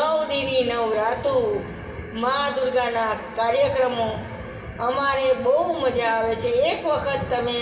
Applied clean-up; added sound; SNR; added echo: none; none; none; reverberation time 2.7 s.